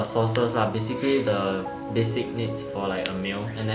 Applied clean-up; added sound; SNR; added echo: none; Piano; 9 dB; none.